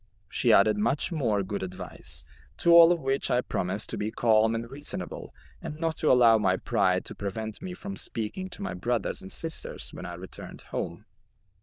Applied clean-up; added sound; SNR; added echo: neural diffusion model UNIVERSE++.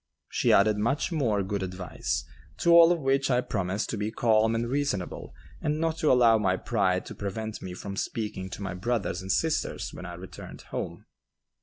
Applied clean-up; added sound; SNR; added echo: none; Boom; 18 dB; none.